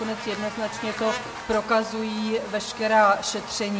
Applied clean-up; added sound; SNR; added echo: none; Buzz; 10 dB; reverberation time 0.9 s.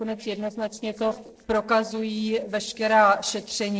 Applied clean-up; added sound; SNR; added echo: neural separator model SepFormer DNS4.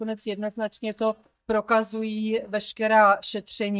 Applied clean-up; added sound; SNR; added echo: neural mask model DeepFilterNet 3.